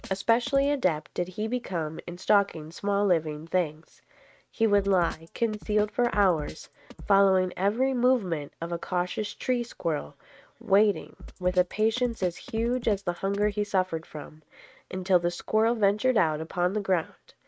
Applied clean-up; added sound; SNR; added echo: neural mask model RNNoise.